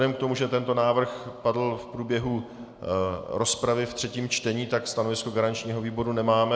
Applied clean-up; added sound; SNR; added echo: none; none; none; none.